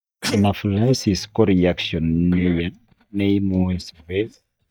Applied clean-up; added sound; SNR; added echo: neural mask model DeepFilterNet 3.